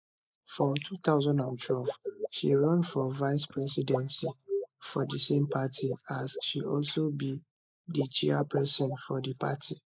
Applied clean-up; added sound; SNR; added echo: neural mask model Resemble Enhance denoiser.